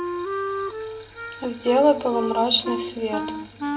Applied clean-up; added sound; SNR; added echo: none; Wind instrument, woodwind instrument; 6 dB; reverberation time 2.1 s.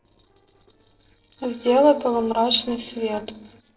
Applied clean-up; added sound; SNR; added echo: neural separator model SepFormer DNS4.